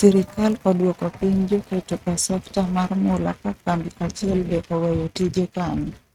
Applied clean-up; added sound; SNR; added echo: neural mask model RNNoise.